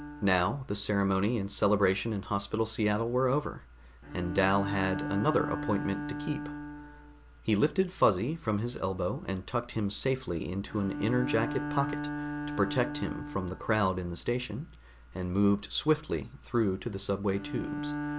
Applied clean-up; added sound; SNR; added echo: none; Bowed string instrument; 9 dB; none.